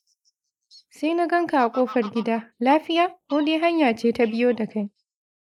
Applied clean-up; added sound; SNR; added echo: neural mask model Resemble Enhance denoiser.